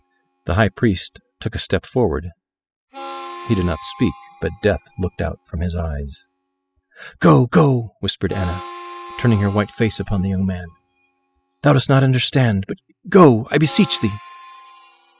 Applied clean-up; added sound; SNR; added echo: classical method spectral subtraction.